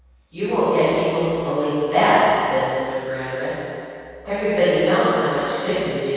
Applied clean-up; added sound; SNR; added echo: none; Dog; 20 dB; reverberation time 2.2 s.